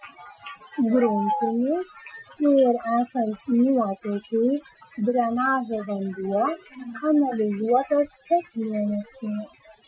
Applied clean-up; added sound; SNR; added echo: classical method Wiener filter.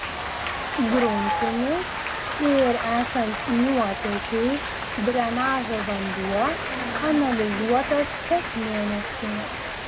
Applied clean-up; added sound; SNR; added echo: none; Applause / Crowd / Cheering + Rain; 4 dB; none.